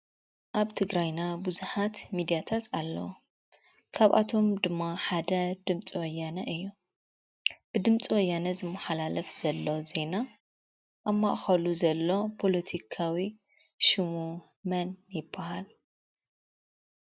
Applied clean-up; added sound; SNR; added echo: none; none; none; none.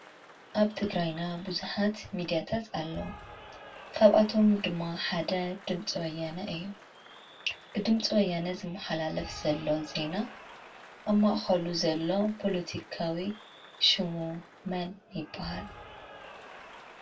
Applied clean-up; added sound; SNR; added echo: none; Applause / Cheering; 19 dB; reverberation time 0.1 s.